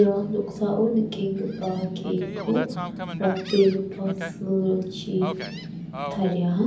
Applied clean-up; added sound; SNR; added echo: none; Gull, seagull; 14 dB; reverberation time 0.7 s.